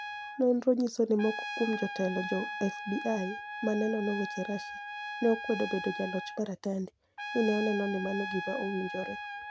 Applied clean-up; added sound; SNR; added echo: none; Trumpet; 8 dB; none.